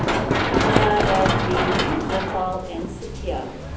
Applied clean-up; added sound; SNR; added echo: none; Run; -4 dB; reverberation time 0.6 s.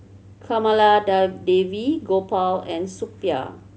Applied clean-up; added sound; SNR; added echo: none; none; none; none.